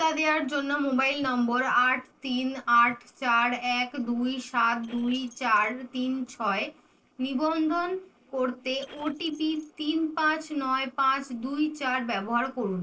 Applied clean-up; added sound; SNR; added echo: neural separator model SepFormer DNS4.